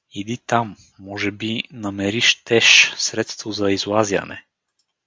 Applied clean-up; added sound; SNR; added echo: none; none; none; none.